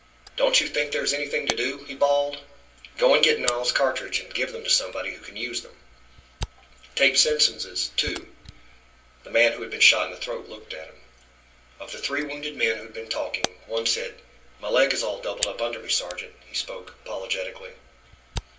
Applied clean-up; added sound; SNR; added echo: none; Camera; 14 dB; reverberation time 0.3 s.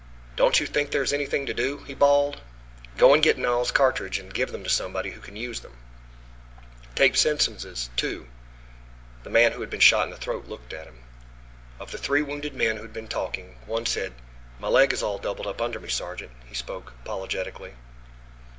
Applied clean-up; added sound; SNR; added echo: none; none; none; none.